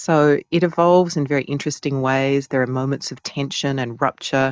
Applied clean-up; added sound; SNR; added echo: neural mask model DeepFilterNet 3.